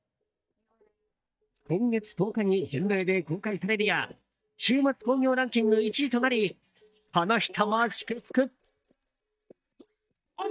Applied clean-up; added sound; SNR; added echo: neural mask model DeepFilterNet 3.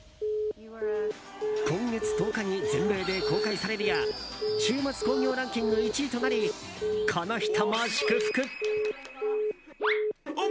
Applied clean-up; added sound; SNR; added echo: none; Telephone; 0 dB; none.